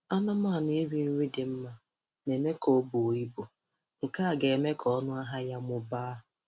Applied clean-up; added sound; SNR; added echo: none; none; none; none.